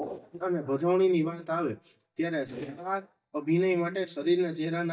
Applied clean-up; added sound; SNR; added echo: neural mask model DeepFilterNet 3.